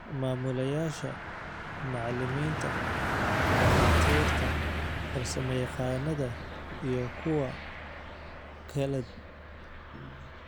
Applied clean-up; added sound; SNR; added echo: none; Car passing by; -3 dB; none.